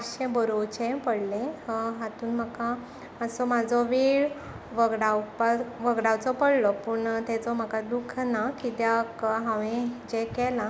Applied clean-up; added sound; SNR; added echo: none; none; none; none.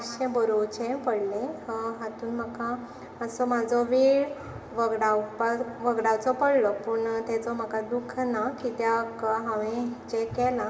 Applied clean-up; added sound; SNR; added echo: none; none; none; reverberation time 2.4 s.